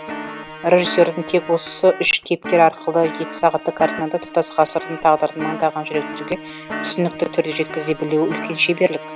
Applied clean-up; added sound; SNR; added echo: none; Musical instrument + Guitar; 12 dB; none.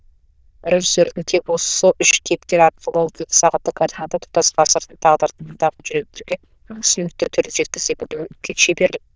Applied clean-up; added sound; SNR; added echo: neural diffusion model UNIVERSE++.